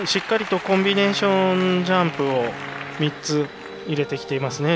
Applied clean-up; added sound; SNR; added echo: none; Wind instrument, woodwind instrument; 18 dB; none.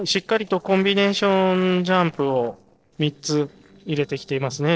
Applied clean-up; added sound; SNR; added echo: neural separator model SepFormer DNS4.